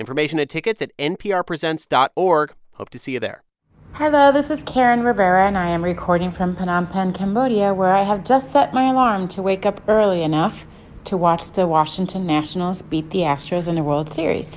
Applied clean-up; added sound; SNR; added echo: none; none; none; none.